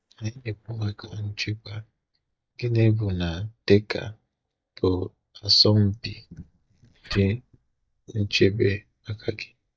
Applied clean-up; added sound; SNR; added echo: neural mask model DeepFilterNet 3.